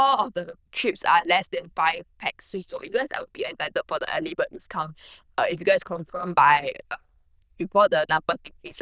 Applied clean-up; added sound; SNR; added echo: neural diffusion model UNIVERSE++.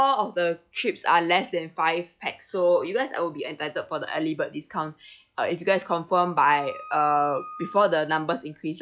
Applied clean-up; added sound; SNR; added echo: classical method log-MMSE.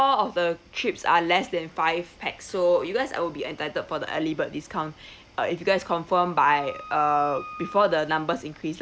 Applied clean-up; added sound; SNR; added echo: none; Wind instrument, woodwind instrument; 16 dB; none.